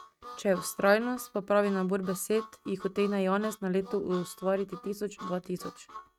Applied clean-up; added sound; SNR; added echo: neural mask model RNNoise.